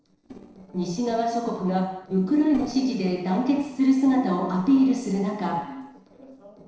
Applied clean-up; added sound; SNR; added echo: neural separator model SepFormer DNS4.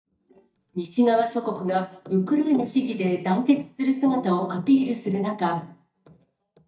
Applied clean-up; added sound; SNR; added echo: neural mask model DeepFilterNet 3.